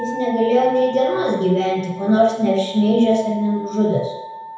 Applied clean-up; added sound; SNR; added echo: none; Wind instrument, woodwind instrument; 14 dB; reverberation time 0.9 s.